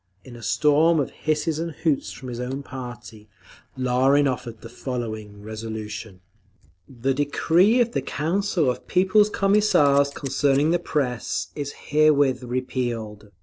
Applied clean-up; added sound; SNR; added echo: neural separator model SepFormer DNS4.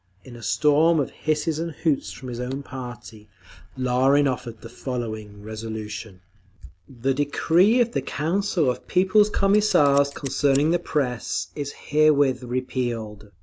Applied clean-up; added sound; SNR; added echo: none; Scissors; 18 dB; none.